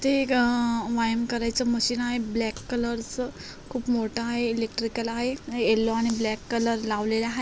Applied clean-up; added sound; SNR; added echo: none; none; none; none.